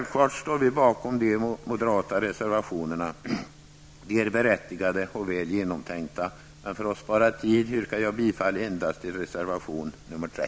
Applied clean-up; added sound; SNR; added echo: none; none; none; none.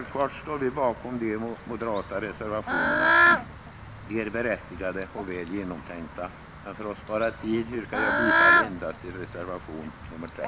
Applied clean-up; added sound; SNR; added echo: none; Bird / Fowl; -3 dB; none.